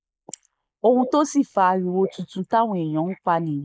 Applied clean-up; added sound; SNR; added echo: neural mask model Resemble Enhance denoiser.